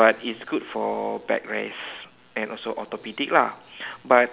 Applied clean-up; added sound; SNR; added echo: none; none; none; none.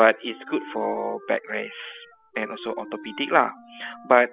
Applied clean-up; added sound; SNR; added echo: classical method spectral subtraction.